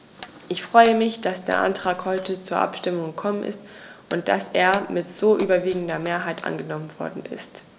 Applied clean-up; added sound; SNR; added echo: none; Shatter; 19 dB; none.